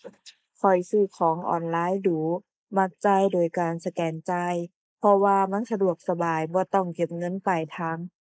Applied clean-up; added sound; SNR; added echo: neural mask model Resemble Enhance denoiser.